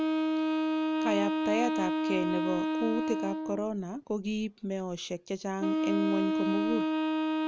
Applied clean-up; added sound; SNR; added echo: none; Wind instrument, woodwind instrument; -4 dB; none.